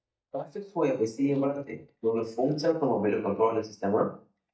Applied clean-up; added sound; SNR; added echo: neural mask model DeepFilterNet 3.